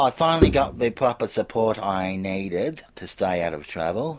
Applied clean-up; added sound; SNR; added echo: none; Bowed string instrument; 2 dB; none.